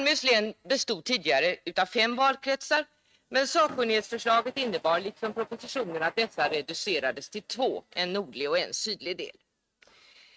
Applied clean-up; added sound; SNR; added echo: neural mask model RNNoise.